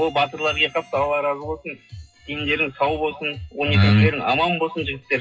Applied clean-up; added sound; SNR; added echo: classical method WPE with log-MMSE.